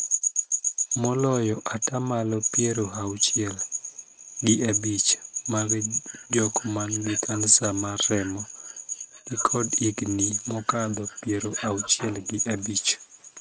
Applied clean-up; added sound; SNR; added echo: neural mask model RNNoise.